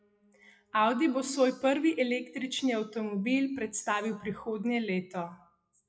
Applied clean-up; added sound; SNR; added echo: classical method WPE with log-MMSE.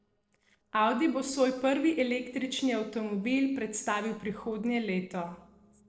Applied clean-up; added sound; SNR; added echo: neural separator model SepFormer DNS4.